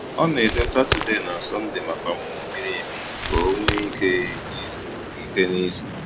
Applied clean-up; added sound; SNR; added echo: none; Aircraft + Crackle; 3 dB; none.